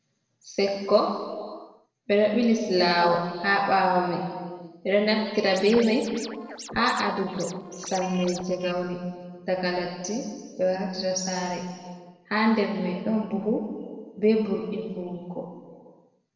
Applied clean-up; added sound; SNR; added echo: neural separator model SepFormer DNS4.